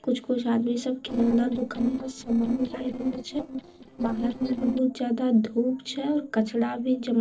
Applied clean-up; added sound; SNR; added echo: neural separator model SepFormer DNS4.